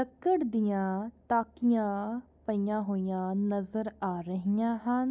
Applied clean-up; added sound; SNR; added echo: none; none; none; none.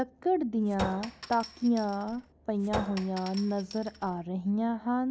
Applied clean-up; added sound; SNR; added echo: none; Chink, clink; 11 dB; none.